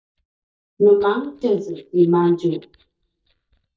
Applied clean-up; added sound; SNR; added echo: neural mask model DeepFilterNet 3.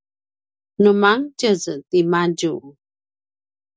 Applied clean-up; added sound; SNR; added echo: none; none; none; none.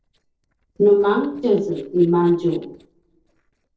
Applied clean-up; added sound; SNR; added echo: neural separator model SepFormer DNS4.